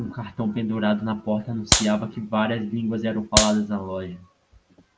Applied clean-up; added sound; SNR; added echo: none; Clapping; -2 dB; none.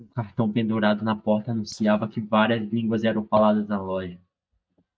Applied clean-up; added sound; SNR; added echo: neural mask model DeepFilterNet 3.